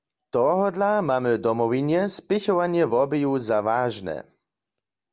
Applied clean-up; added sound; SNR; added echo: none; none; none; none.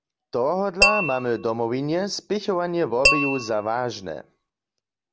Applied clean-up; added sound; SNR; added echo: none; Tap / Glass; 0 dB; none.